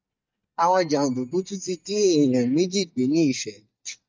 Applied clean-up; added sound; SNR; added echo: neural mask model DeepFilterNet 3.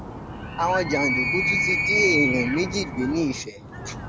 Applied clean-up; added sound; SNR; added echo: none; Animal; 0 dB; none.